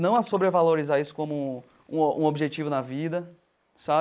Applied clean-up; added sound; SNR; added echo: neural mask model Resemble Enhance denoiser.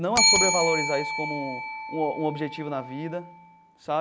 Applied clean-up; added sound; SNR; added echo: none; Bell; -1 dB; none.